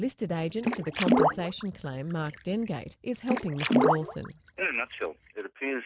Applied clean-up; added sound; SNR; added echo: none; Water / Splash, splatter; -3 dB; none.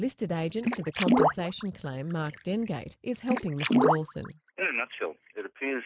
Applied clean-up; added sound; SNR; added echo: neural mask model Resemble Enhance denoiser.